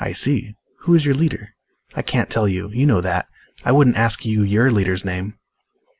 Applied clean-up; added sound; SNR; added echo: none; none; none; none.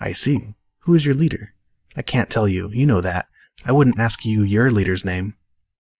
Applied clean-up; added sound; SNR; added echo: neural mask model DeepFilterNet 3.